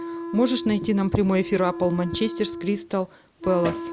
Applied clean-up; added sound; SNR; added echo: none; Wind instrument, woodwind instrument; 10 dB; none.